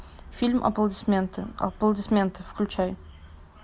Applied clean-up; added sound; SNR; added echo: none; none; none; none.